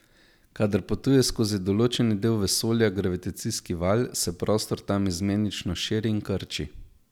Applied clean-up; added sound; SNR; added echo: none; none; none; none.